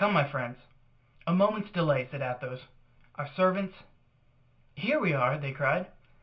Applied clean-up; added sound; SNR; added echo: none; none; none; reverberation time 0.2 s.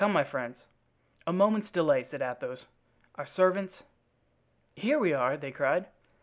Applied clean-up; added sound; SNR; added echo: none; none; none; none.